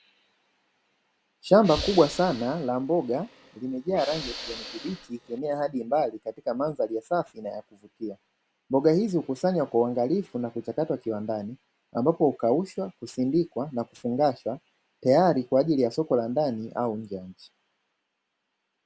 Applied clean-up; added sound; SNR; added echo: none; Hiss / Breathing; 12 dB; none.